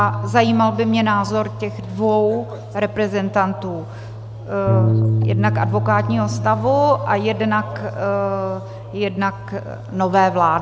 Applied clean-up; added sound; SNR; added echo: none; Bass guitar; 5 dB; none.